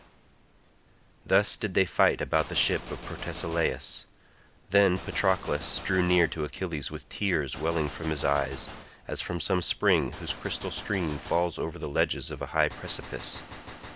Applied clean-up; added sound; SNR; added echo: none; Gunshot, gunfire; 16 dB; none.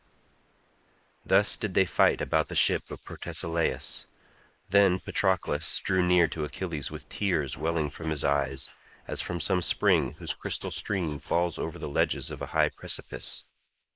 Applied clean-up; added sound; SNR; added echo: neural mask model Resemble Enhance denoiser.